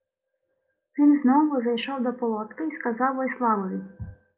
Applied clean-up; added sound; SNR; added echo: none; none; none; none.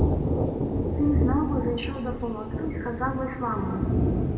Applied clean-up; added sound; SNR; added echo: none; Thunder; -4 dB; reverberation time 1.6 s.